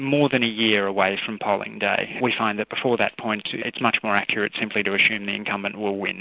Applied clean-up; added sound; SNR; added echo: none; none; none; none.